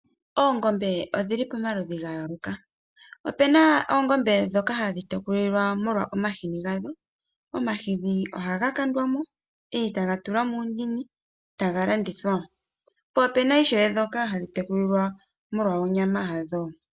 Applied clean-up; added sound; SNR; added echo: none; none; none; none.